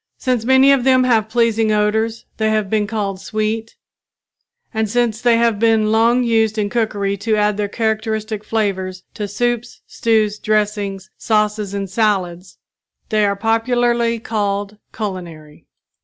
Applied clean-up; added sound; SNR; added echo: none; none; none; none.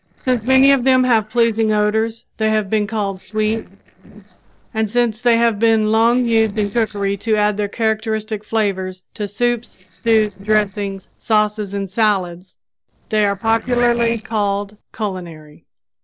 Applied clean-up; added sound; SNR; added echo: neural separator model SepFormer DNS4.